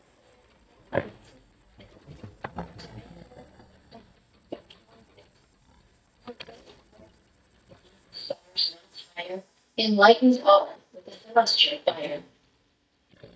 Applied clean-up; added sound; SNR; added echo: neural mask model DeepFilterNet 3.